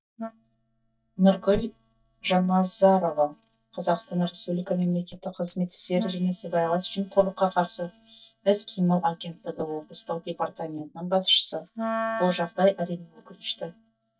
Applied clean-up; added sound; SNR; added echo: neural mask model DeepFilterNet 3.